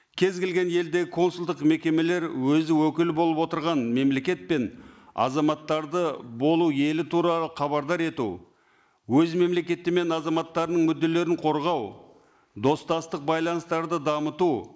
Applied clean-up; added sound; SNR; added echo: neural mask model Resemble Enhance denoiser.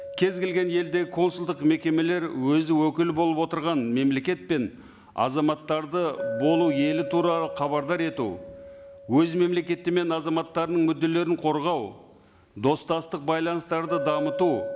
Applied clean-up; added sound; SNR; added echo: none; Chink, clink; 13 dB; none.